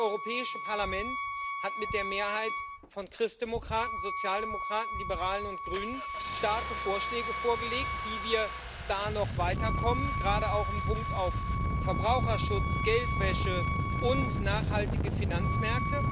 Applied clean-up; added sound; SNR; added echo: none; Wind instrument, woodwind instrument + Engine starting; -2 dB; none.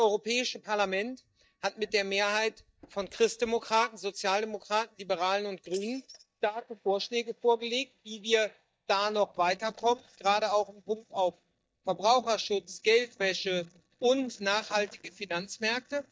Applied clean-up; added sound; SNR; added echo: neural mask model DeepFilterNet 3.